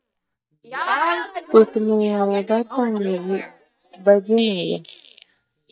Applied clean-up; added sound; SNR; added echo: neural mask model DeepFilterNet 3.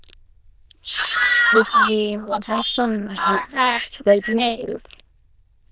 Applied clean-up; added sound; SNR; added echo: neural diffusion model UNIVERSE++.